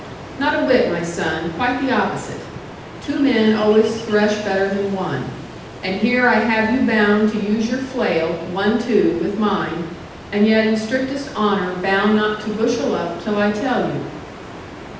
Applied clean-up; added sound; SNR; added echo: none; Ocean; 15 dB; reverberation time 0.8 s.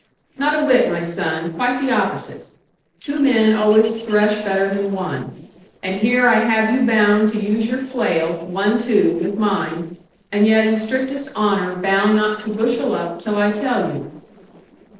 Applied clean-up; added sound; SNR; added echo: neural separator model SepFormer DNS4.